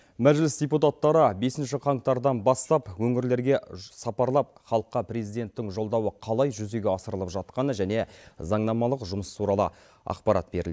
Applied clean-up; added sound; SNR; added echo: none; none; none; none.